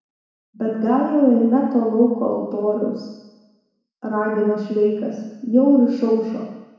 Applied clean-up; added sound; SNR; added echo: none; none; none; reverberation time 1.1 s.